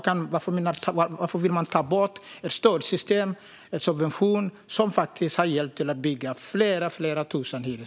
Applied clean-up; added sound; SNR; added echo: none; none; none; none.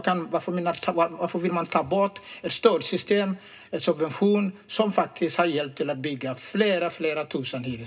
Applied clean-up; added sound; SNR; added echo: none; none; none; reverberation time 0.2 s.